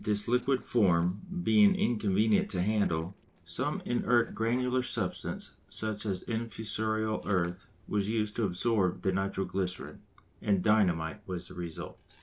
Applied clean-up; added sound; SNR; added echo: neural separator model SepFormer DNS4.